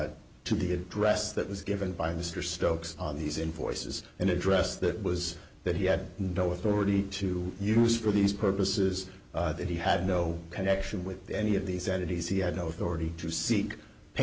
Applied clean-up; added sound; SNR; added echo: none; none; none; none.